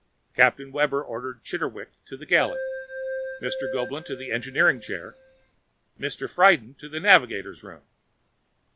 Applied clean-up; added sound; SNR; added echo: none; Keyboard (musical); 8 dB; none.